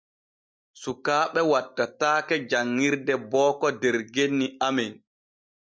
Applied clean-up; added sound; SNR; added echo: none; none; none; none.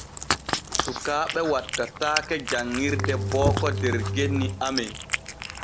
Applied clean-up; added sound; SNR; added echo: none; Cat + Bowed string instrument; 1 dB; none.